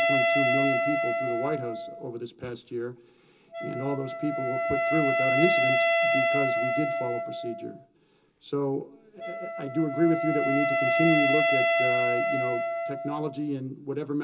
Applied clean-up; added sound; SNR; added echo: none; Wind instrument, woodwind instrument; -4 dB; reverberation time 0.2 s.